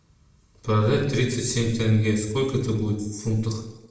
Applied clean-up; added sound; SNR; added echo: none; none; none; reverberation time 0.8 s.